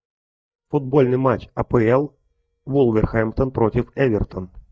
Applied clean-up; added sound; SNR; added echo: neural mask model DeepFilterNet 3.